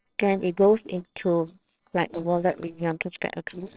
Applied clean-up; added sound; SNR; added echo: neural separator model SepFormer WHAMR!.